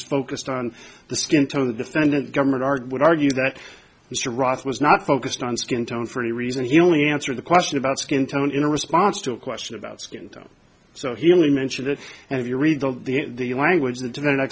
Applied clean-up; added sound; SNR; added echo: none; none; none; none.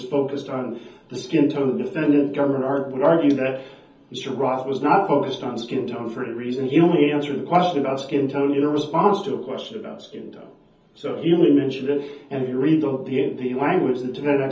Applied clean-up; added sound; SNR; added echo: none; none; none; reverberation time 0.7 s.